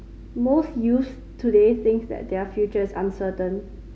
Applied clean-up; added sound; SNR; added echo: none; none; none; none.